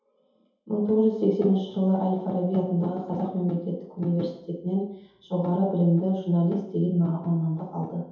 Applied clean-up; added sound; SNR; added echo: none; none; none; reverberation time 0.8 s.